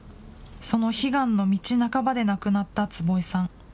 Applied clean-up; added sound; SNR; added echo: none; none; none; none.